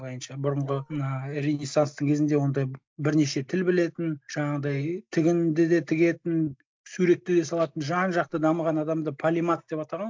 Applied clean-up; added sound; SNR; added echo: neural mask model DeepFilterNet 3.